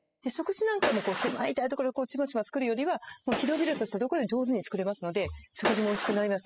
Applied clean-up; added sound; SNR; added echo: classical method spectral subtraction.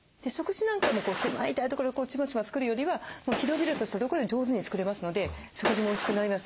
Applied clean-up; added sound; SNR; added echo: none; Gunshot, gunfire; 8 dB; none.